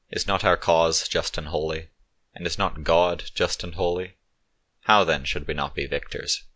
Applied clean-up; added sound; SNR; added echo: none; none; none; none.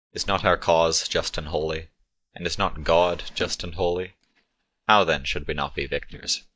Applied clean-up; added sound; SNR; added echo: neural mask model DeepFilterNet 3.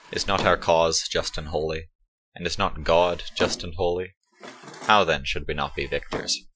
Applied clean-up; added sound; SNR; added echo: classical method Wiener filter.